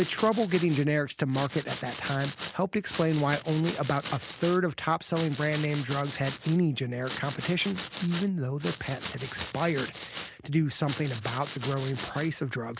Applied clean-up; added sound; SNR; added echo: none; Domestic sounds, home sounds; 12 dB; none.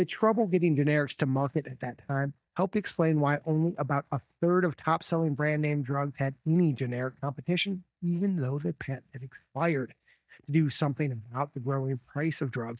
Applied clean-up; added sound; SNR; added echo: neural mask model DeepFilterNet 3.